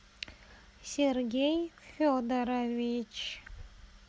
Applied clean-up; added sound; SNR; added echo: none; none; none; none.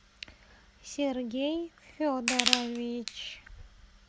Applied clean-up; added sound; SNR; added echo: none; Crushing; -2 dB; none.